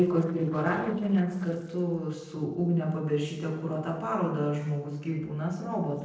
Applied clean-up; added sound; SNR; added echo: neural separator model SepFormer DNS4.